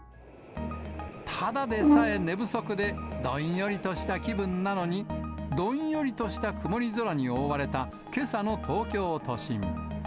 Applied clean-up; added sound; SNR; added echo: none; Brass instrument; -5 dB; none.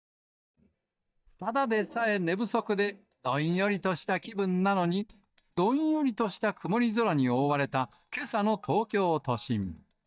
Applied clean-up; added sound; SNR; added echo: neural mask model DeepFilterNet 3.